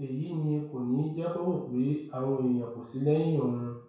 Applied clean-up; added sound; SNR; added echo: none; none; none; reverberation time 0.6 s.